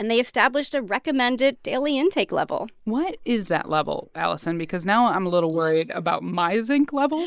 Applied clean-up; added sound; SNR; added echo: neural mask model Resemble Enhance denoiser.